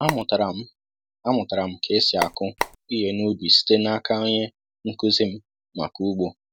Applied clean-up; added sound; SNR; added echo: none; Telephone; 5 dB; none.